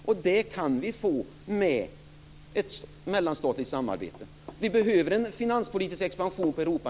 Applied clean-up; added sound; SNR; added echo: none; none; none; none.